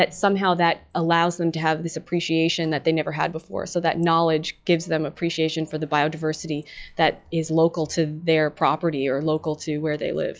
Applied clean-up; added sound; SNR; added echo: classical method log-MMSE.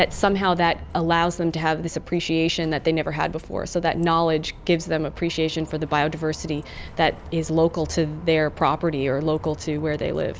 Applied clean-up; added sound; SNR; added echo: none; Bus; 17 dB; none.